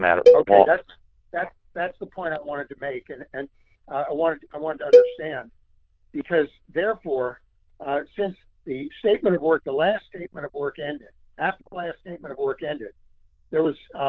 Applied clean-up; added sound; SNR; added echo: neural diffusion model UNIVERSE++.